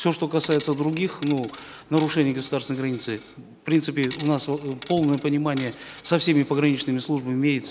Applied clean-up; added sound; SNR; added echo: none; Coin (dropping); 19 dB; none.